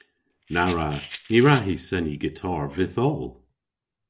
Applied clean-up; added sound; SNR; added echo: none; Rattle; 16 dB; none.